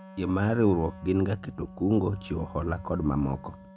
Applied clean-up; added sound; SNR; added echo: none; Wind instrument, woodwind instrument; 18 dB; none.